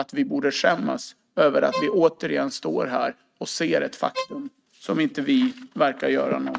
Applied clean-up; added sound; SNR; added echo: neural mask model RNNoise.